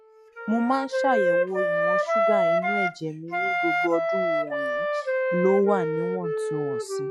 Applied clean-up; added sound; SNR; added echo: classical method log-MMSE.